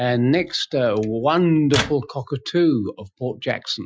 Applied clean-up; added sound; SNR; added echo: classical method Wiener filter.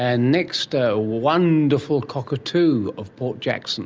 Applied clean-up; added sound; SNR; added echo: none; none; none; none.